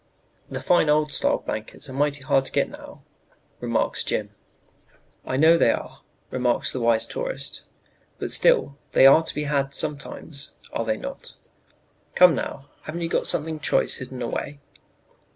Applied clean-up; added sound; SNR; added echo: none; none; none; none.